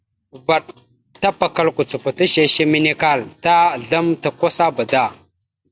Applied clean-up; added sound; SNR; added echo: none; none; none; none.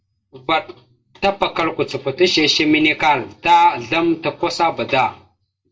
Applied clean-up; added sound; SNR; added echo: none; none; none; reverberation time 0.2 s.